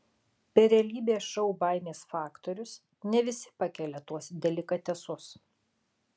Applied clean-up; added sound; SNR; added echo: none; none; none; none.